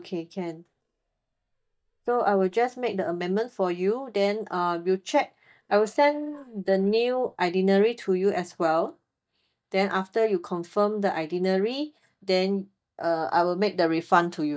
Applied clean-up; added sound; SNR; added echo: neural mask model DeepFilterNet 3.